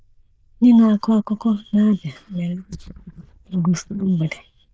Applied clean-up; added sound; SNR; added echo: neural diffusion model UNIVERSE++.